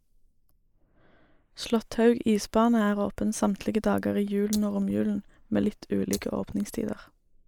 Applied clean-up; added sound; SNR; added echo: neural mask model Resemble Enhance denoiser.